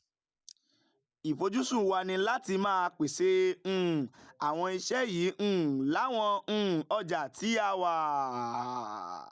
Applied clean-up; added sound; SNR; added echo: none; none; none; none.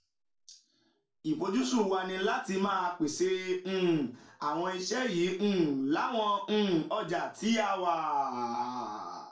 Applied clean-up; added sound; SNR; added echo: none; none; none; reverberation time 0.3 s.